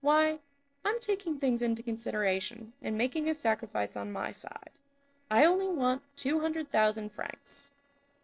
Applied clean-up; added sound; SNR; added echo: neural separator model SepFormer DNS4.